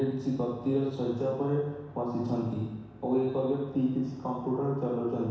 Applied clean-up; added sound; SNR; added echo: none; none; none; reverberation time 1.1 s.